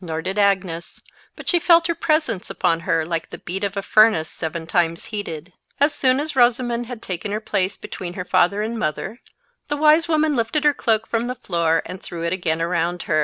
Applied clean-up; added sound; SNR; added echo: none; none; none; none.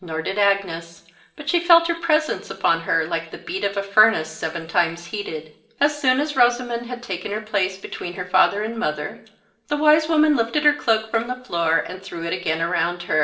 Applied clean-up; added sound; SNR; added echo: none; none; none; reverberation time 0.5 s.